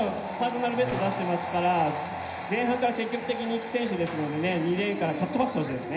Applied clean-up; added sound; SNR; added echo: none; Squeak; 12 dB; reverberation time 0.9 s.